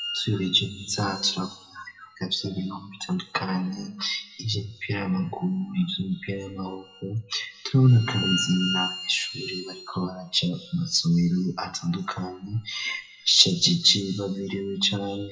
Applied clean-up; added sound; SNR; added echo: classical method WPE with log-MMSE.